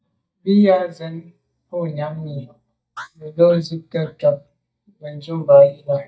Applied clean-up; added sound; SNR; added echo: neural mask model DeepFilterNet 3.